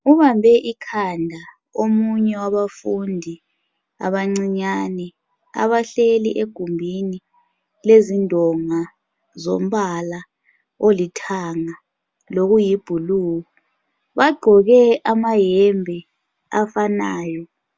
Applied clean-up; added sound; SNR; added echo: none; none; none; none.